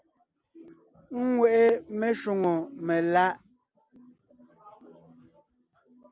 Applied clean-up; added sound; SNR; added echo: none; none; none; none.